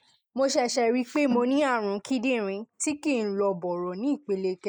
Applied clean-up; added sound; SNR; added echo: neural mask model Resemble Enhance denoiser.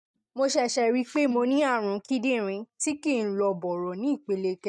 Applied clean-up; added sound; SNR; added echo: neural mask model DeepFilterNet 3.